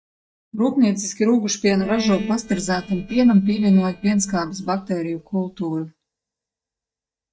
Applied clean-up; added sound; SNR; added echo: neural mask model DeepFilterNet 3.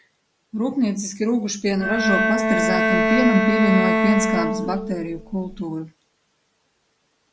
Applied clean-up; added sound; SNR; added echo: none; Bowed string instrument; -2 dB; none.